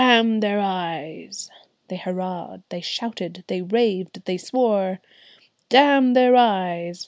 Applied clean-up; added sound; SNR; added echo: none; none; none; none.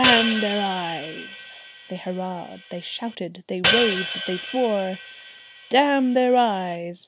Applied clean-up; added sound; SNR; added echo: none; Hi-hat; 0 dB; none.